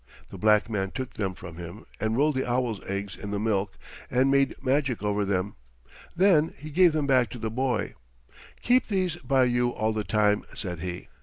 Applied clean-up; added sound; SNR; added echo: none; none; none; none.